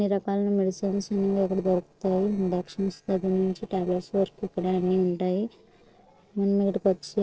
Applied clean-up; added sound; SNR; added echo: neural separator model SepFormer DNS4.